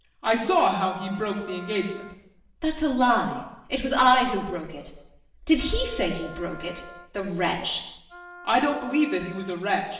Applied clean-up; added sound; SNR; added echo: none; Wind instrument, woodwind instrument; 19 dB; reverberation time 0.9 s.